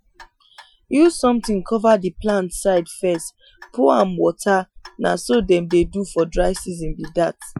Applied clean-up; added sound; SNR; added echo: classical method Wiener filter.